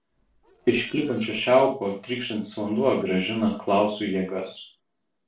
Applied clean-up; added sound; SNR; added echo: neural separator model SepFormer DNS4.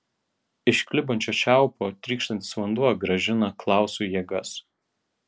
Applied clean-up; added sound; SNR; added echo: none; none; none; none.